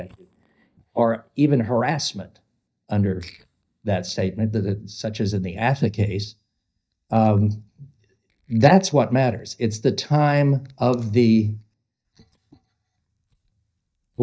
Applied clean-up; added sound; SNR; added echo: neural mask model DeepFilterNet 3.